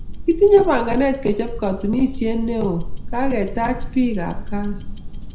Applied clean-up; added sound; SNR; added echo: none; Tick-tock; 5 dB; reverberation time 0.5 s.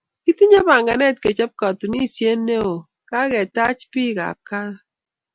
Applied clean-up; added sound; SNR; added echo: none; none; none; none.